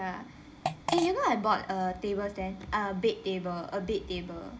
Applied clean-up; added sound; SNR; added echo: none; Fart; 4 dB; reverberation time 0.4 s.